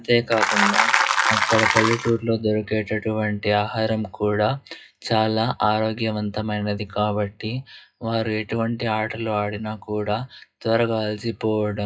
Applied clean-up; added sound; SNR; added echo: classical method WPE with log-MMSE.